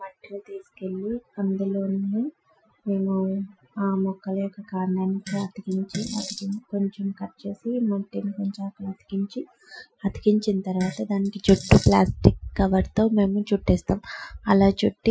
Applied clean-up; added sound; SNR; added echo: classical method Wiener filter.